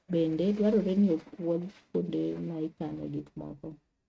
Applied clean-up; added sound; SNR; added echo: neural mask model RNNoise.